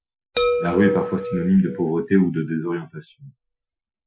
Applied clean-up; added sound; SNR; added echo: classical method Wiener filter.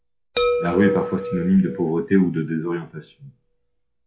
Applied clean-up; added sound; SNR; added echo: classical method log-MMSE.